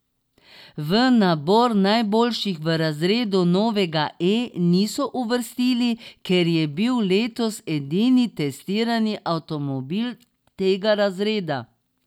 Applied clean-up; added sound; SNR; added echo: none; none; none; none.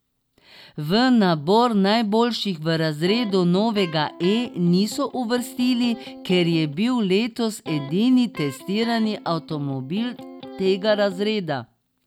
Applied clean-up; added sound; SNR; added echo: none; Electric guitar; 17 dB; none.